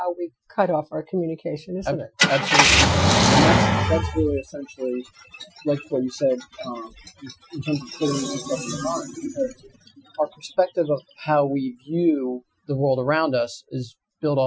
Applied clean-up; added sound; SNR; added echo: classical method Wiener filter.